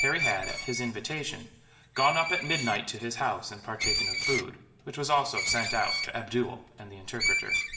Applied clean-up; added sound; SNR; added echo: none; Screech; 1 dB; reverberation time 1.1 s.